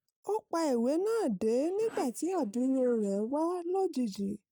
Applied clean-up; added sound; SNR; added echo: neural mask model DeepFilterNet 3.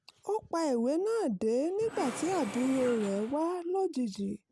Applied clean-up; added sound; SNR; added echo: none; Engine / Mechanisms; 14 dB; none.